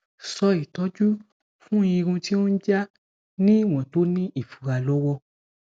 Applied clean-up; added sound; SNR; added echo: none; none; none; none.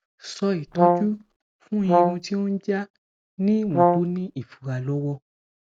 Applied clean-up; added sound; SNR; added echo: none; Brass instrument; -5 dB; none.